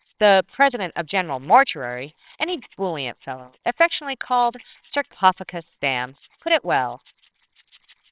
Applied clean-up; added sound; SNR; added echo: neural separator model SepFormer WHAMR!.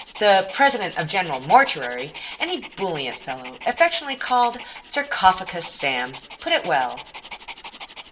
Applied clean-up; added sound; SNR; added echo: none; Dog; 17 dB; reverberation time 0.7 s.